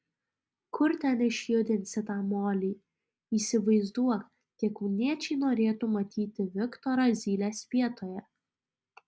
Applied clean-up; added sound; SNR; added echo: none; none; none; none.